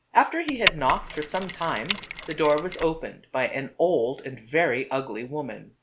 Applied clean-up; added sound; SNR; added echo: none; Mechanisms; 5 dB; none.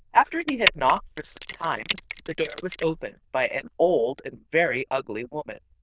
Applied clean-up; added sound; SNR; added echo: neural diffusion model UNIVERSE++.